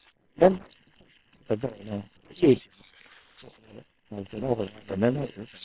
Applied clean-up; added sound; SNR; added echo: neural separator model SepFormer WHAM!.